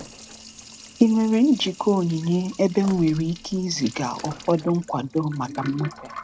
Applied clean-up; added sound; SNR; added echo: none; Liquid + Slam; 19 dB; none.